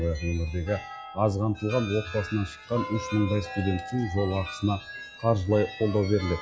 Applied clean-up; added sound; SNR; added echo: classical method log-MMSE.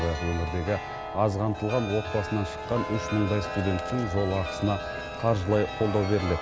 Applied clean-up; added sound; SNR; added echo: none; Chime; 8 dB; none.